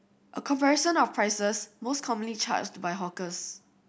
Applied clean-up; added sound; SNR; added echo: none; none; none; none.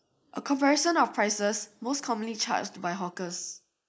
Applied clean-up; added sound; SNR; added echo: neural mask model Resemble Enhance denoiser.